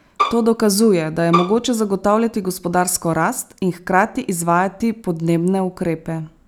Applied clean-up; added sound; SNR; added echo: none; Bowed string instrument; 5 dB; none.